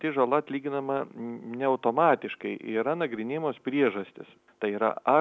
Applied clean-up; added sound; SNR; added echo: none; none; none; none.